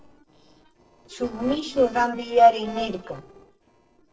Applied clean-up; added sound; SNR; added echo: neural separator model SepFormer DNS4.